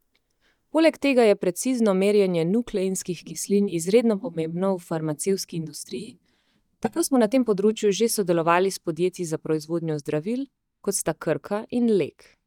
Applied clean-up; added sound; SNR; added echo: neural mask model DeepFilterNet 3.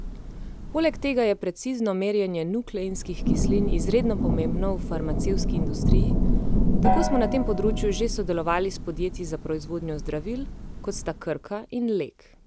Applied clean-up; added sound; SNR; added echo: none; Gong + Thunder / Rain; -2 dB; none.